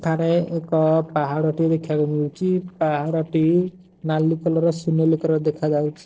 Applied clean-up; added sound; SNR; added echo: neural separator model SepFormer DNS4.